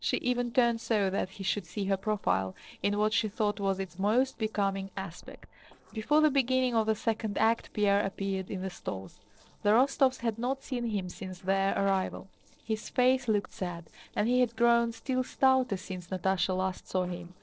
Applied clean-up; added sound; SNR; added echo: neural separator model SepFormer DNS4.